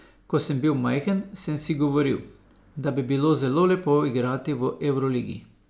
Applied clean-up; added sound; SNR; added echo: none; none; none; none.